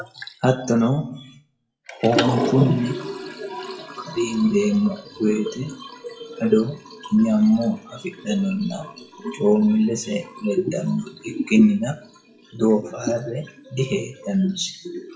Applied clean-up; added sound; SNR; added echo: classical method WPE with log-MMSE.